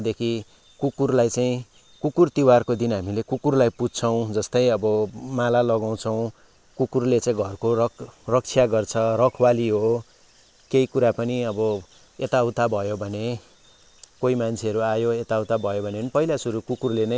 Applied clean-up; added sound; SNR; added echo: none; none; none; none.